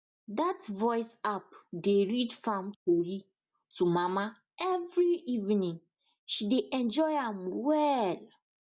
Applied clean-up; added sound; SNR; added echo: none; none; none; none.